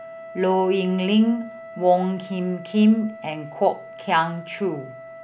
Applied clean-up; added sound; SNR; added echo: none; Wind instrument, woodwind instrument; 17 dB; none.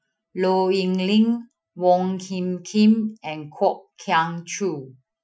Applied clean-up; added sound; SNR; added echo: classical method Wiener filter.